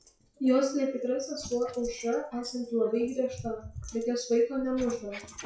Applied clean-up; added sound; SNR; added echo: classical method WPE with log-MMSE.